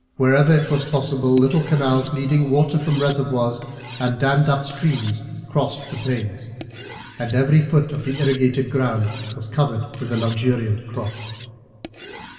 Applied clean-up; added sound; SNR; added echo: none; Cutlery, silverware; 14 dB; reverberation time 2.1 s.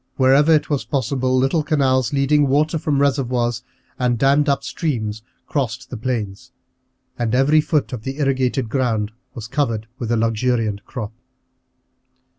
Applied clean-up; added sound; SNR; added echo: none; none; none; none.